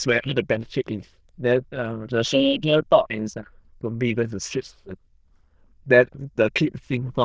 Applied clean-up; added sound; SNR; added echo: neural diffusion model UNIVERSE++.